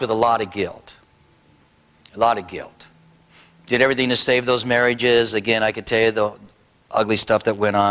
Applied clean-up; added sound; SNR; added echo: none; none; none; none.